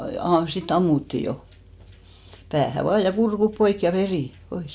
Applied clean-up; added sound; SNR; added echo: none; none; none; none.